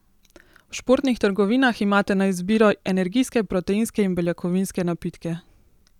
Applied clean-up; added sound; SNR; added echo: none; none; none; none.